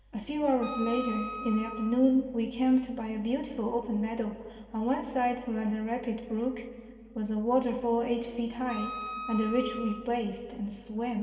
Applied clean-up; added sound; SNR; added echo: none; Wind instrument, woodwind instrument; 10 dB; reverberation time 2.3 s.